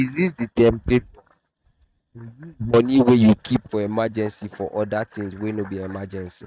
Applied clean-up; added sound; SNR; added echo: neural mask model RNNoise.